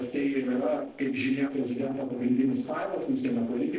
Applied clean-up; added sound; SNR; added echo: neural separator model SepFormer DNS4.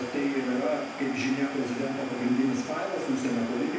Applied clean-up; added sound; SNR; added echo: none; Domestic sounds, home sounds; 11 dB; reverberation time 0.9 s.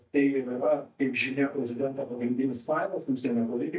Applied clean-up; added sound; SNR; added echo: neural mask model DeepFilterNet 3.